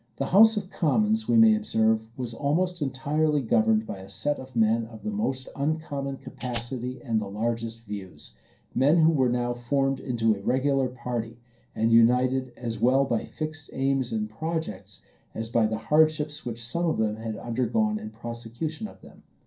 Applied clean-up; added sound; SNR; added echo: none; Tambourine; -1 dB; reverberation time 0.3 s.